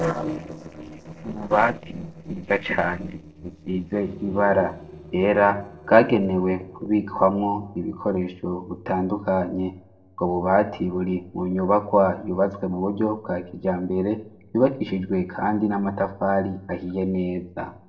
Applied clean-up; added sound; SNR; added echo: neural separator model SepFormer DNS4.